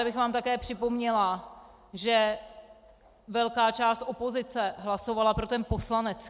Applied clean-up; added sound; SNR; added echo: none; none; none; none.